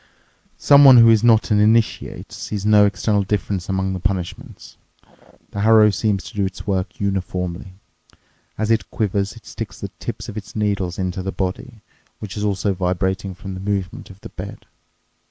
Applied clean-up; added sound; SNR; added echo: none; none; none; none.